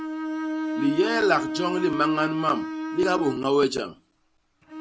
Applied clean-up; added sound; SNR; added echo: none; Bowed string instrument; 5 dB; none.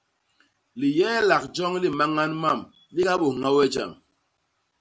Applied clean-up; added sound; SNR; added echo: none; none; none; none.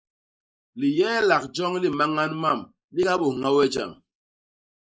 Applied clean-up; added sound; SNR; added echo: neural mask model Resemble Enhance denoiser.